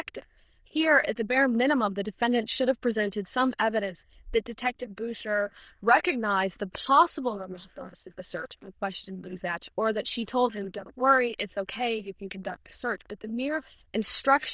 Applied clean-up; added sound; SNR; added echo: neural diffusion model UNIVERSE++.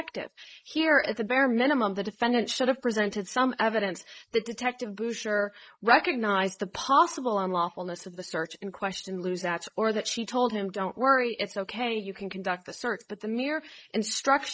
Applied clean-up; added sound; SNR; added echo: neural mask model Resemble Enhance denoiser.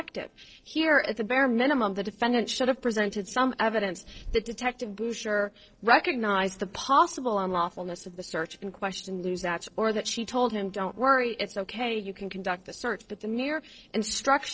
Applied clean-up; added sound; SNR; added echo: neural separator model SepFormer DNS4.